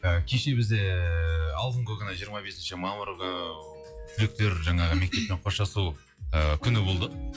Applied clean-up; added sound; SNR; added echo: classical method log-MMSE.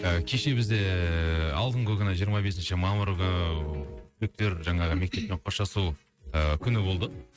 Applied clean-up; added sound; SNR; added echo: neural mask model RNNoise.